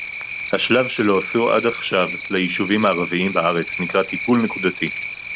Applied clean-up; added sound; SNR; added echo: none; Cricket; 2 dB; none.